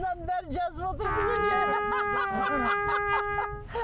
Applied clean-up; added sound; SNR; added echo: none; Trumpet; -1 dB; none.